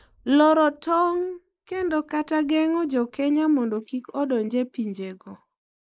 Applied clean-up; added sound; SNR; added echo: neural mask model Resemble Enhance denoiser.